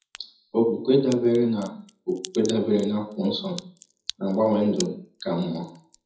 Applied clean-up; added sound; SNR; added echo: classical method WPE with log-MMSE.